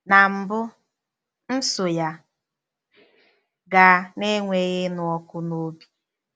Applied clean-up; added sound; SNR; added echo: none; none; none; none.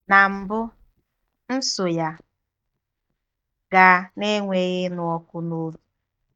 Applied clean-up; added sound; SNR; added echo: neural mask model DeepFilterNet 3.